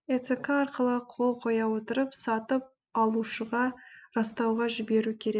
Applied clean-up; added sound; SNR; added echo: none; none; none; none.